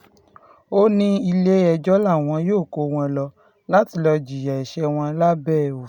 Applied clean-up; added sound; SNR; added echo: none; none; none; none.